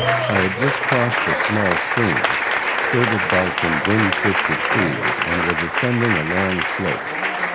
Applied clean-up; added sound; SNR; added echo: none; Applause; -3 dB; none.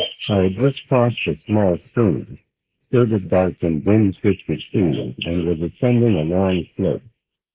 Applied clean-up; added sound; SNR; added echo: neural mask model Resemble Enhance denoiser.